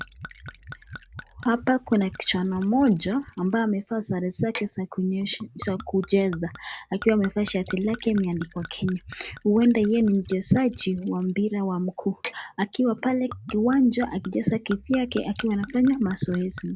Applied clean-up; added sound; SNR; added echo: none; Gurgling / Chink, clink / Liquid; 17 dB; none.